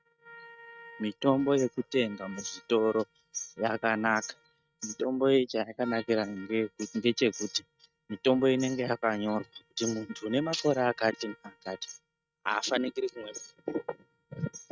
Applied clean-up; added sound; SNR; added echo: neural mask model RNNoise.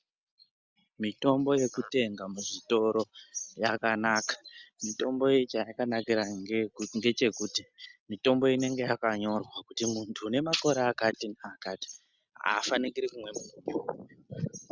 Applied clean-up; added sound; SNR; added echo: none; none; none; none.